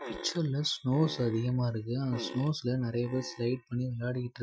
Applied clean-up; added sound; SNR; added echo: classical method Wiener filter.